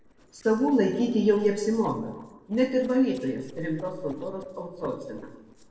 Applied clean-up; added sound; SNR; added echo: neural separator model SepFormer DNS4.